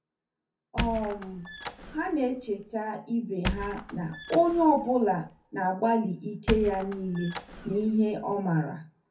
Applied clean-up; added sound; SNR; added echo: none; Squeak; 9 dB; reverberation time 0.3 s.